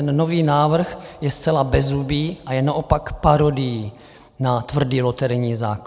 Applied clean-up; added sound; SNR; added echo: none; none; none; none.